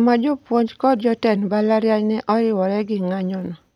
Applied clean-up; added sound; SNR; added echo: none; none; none; none.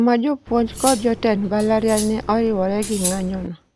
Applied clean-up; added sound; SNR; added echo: none; Cutlery, silverware; 8 dB; none.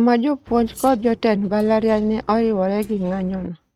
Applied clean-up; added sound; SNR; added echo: neural mask model RNNoise.